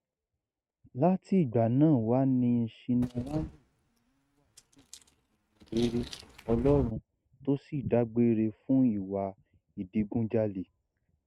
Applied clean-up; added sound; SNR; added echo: neural mask model RNNoise.